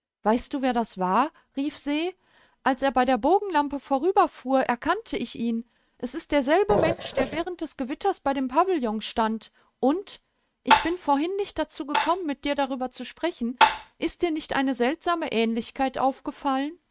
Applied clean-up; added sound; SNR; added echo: neural mask model RNNoise.